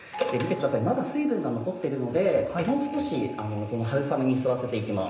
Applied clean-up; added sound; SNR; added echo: none; Doorbell; 16 dB; reverberation time 0.9 s.